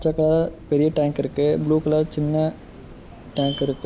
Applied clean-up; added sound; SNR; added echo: none; Waves, surf; 18 dB; none.